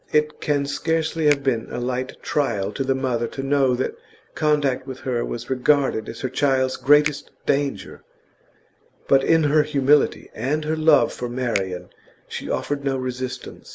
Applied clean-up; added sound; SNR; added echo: none; Finger snapping; 17 dB; none.